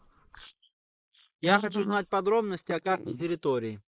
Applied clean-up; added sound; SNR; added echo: neural mask model Resemble Enhance denoiser.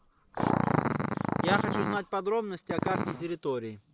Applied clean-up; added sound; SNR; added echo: none; Growling; -2 dB; none.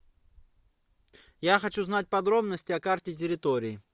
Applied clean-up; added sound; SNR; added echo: none; none; none; none.